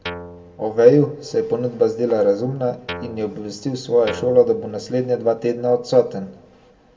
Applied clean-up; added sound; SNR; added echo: none; Guitar; 15 dB; reverberation time 0.7 s.